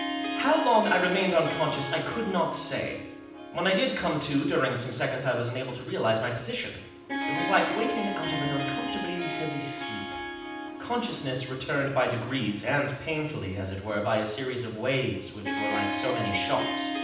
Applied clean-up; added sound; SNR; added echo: none; Harp; 6 dB; reverberation time 0.9 s.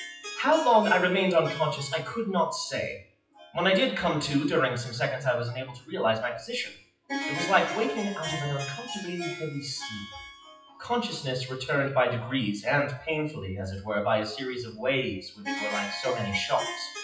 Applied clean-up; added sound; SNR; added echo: classical method WPE with log-MMSE.